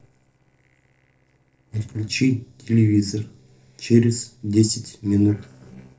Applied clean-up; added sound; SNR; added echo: neural separator model SepFormer DNS4.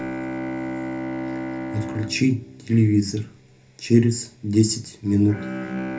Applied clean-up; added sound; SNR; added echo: none; Bowed string instrument; 9 dB; reverberation time 0.3 s.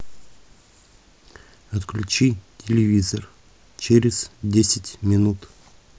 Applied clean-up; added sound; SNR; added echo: none; none; none; none.